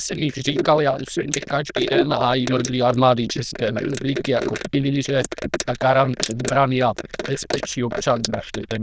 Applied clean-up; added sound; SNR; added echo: neural diffusion model UNIVERSE++.